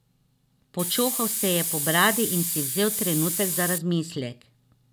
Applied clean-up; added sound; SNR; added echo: none; Hiss; 0 dB; none.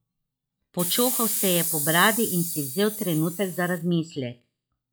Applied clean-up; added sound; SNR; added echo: classical method log-MMSE.